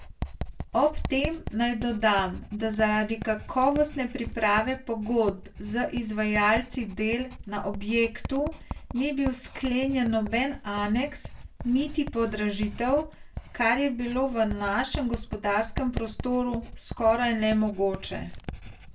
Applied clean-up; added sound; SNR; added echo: none; Writing; 11 dB; reverberation time 0.2 s.